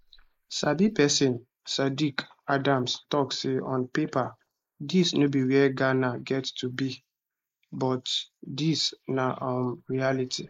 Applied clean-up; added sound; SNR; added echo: neural mask model Resemble Enhance denoiser.